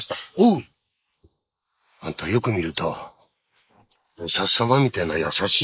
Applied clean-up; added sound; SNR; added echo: neural mask model Resemble Enhance denoiser.